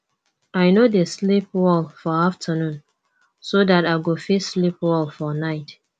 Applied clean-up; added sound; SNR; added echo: none; none; none; none.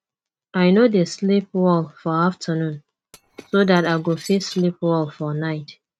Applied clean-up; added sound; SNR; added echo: neural mask model RNNoise.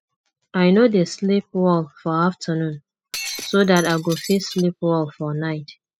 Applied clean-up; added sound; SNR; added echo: classical method spectral subtraction.